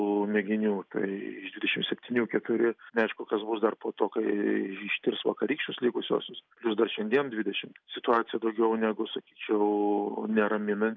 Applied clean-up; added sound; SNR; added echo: none; none; none; none.